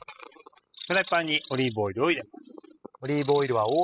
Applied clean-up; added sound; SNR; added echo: classical method spectral subtraction.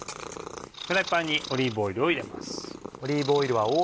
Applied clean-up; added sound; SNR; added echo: none; Purr; 12 dB; none.